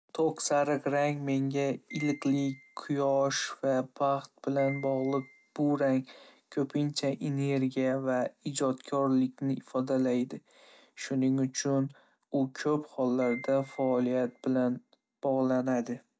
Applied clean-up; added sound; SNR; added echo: none; Piano; 20 dB; none.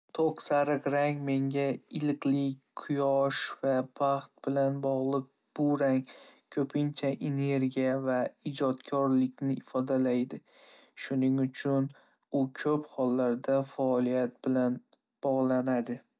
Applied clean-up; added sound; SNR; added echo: none; none; none; none.